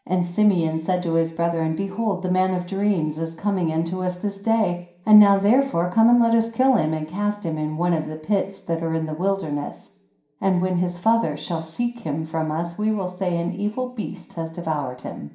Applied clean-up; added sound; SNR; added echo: none; none; none; reverberation time 0.5 s.